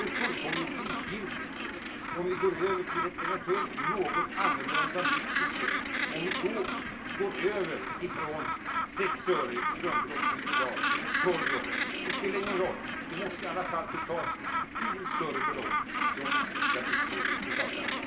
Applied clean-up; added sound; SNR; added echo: none; Gull, seagull; -3 dB; reverberation time 0.3 s.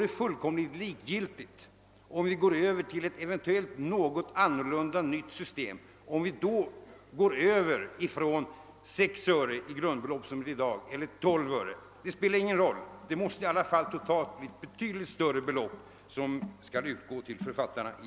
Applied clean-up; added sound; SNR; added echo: none; none; none; none.